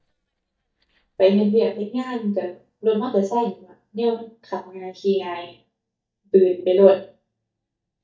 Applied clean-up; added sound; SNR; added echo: neural mask model DeepFilterNet 3.